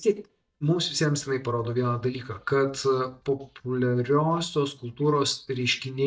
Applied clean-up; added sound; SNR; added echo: neural mask model DeepFilterNet 3.